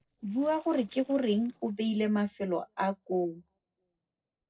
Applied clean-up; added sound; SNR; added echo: neural separator model SepFormer DNS4.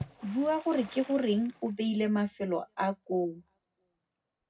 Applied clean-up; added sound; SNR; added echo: none; Water / Splash, splatter; 20 dB; reverberation time 0.2 s.